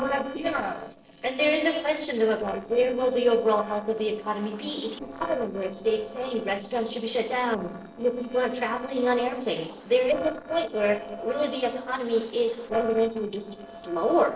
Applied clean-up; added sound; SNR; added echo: neural separator model SepFormer DNS4.